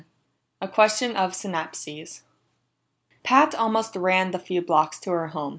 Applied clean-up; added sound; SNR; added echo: none; none; none; none.